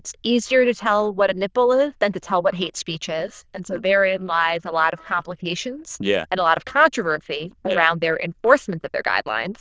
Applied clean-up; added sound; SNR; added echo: neural diffusion model UNIVERSE++.